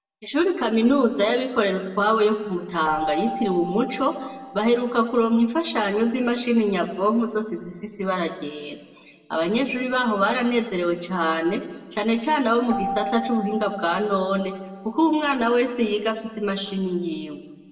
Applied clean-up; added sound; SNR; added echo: none; Keyboard (musical); 15 dB; reverberation time 1.4 s.